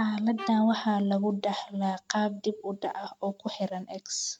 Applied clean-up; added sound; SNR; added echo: neural mask model RNNoise.